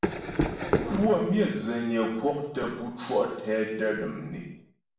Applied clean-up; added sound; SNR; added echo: none; Run; -1 dB; reverberation time 0.6 s.